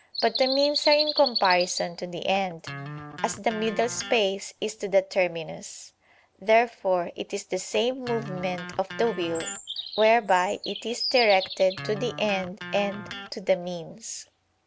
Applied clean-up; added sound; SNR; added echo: none; Bird vocalization, bird call, bird song + Electric guitar; 10 dB; none.